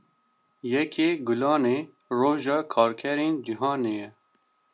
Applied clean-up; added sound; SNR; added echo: none; none; none; none.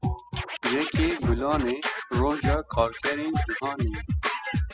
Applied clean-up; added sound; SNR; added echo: classical method spectral subtraction.